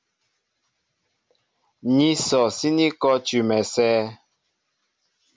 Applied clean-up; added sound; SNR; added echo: none; none; none; none.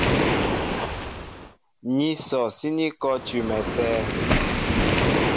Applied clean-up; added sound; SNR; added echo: none; Waves, surf; -3 dB; none.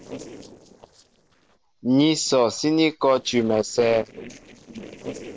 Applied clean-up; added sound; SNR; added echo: neural separator model SepFormer DNS4.